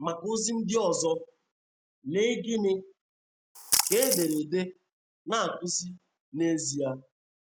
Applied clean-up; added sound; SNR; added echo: none; Splash, splatter; -2 dB; none.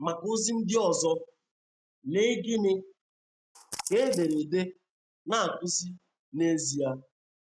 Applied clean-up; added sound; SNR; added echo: neural mask model RNNoise.